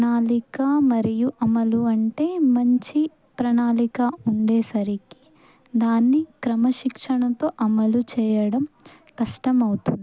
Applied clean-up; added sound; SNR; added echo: none; none; none; none.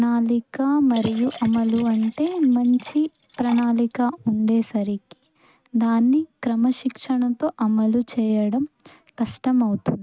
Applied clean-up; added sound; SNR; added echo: neural mask model RNNoise.